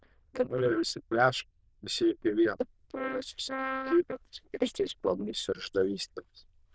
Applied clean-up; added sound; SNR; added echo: neural diffusion model UNIVERSE++.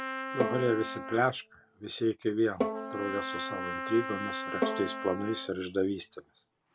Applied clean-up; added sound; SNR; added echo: none; Trumpet + Bowed string instrument; 4 dB; none.